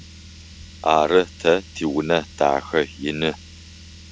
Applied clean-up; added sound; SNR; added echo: none; Car; 19 dB; none.